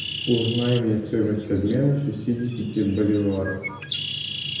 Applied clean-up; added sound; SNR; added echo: none; Bird; 10 dB; reverberation time 1.0 s.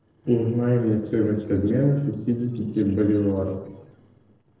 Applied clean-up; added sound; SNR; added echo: neural separator model SepFormer DNS4.